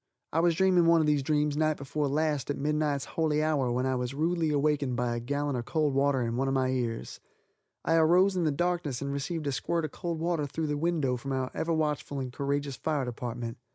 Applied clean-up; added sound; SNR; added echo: none; none; none; none.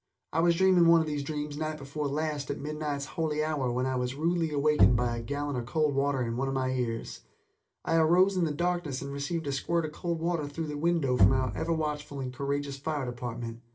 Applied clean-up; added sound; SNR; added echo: none; Bowed string instrument; 0 dB; reverberation time 0.2 s.